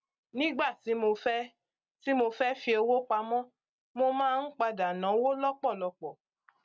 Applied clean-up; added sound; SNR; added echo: none; none; none; none.